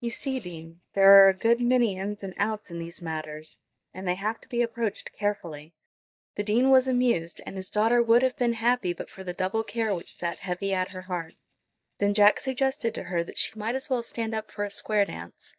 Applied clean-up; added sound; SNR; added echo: neural mask model DeepFilterNet 3.